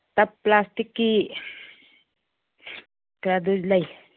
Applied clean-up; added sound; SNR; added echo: none; none; none; none.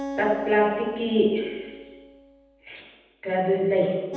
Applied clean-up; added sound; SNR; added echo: none; Acoustic guitar; 14 dB; reverberation time 1.1 s.